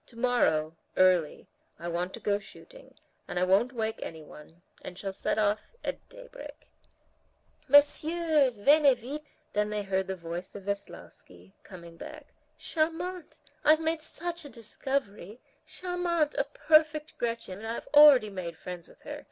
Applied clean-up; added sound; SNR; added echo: none; none; none; none.